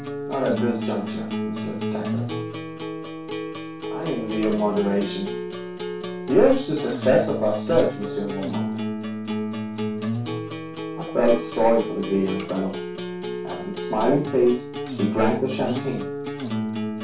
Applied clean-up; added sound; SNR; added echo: none; Acoustic guitar; 4 dB; reverberation time 0.3 s.